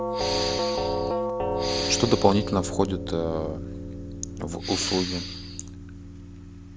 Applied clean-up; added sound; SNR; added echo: none; Respiratory sounds + Doorbell; 0 dB; none.